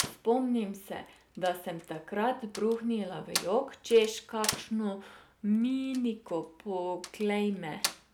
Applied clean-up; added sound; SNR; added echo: none; Slam; 11 dB; none.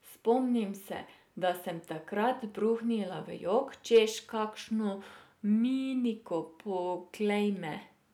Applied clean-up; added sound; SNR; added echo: none; none; none; none.